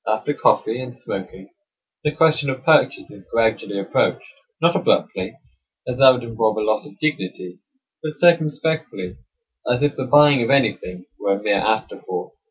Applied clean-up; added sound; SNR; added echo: none; none; none; none.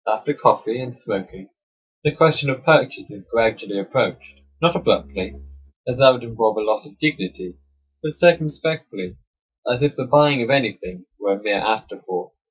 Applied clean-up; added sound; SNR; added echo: neural mask model DeepFilterNet 3.